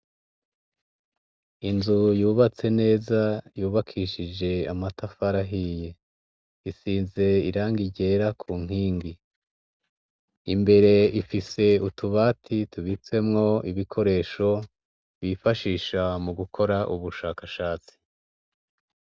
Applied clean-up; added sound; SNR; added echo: none; none; none; none.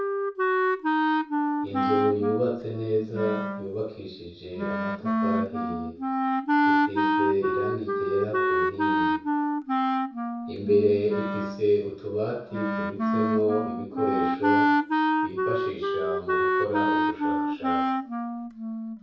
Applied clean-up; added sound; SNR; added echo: none; Wind instrument, woodwind instrument; -4 dB; reverberation time 0.6 s.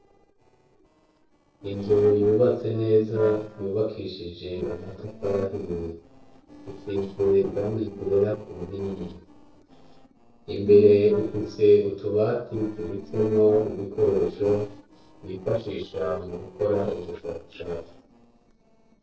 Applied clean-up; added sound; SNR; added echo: neural separator model SepFormer DNS4.